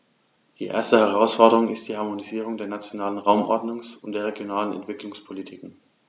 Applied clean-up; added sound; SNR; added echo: none; none; none; none.